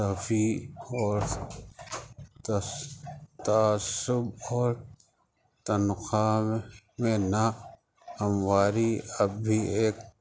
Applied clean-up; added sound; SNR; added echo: none; none; none; none.